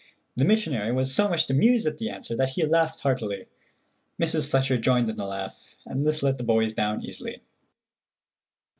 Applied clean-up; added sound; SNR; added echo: none; none; none; none.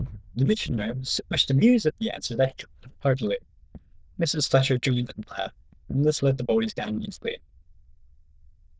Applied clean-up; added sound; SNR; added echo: neural diffusion model UNIVERSE++.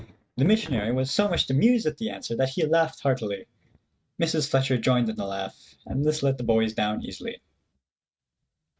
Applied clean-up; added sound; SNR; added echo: neural mask model RNNoise.